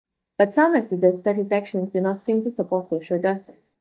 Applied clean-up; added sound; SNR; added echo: neural mask model DeepFilterNet 3.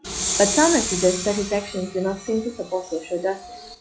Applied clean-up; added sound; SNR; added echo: classical method log-MMSE.